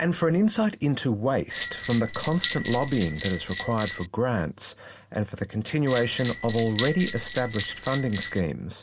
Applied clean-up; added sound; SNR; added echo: none; Bell; 9 dB; none.